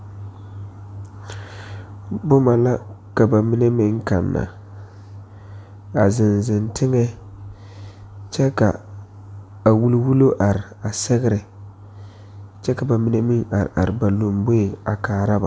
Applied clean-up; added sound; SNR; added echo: none; none; none; none.